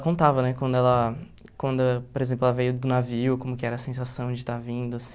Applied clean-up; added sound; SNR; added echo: none; none; none; none.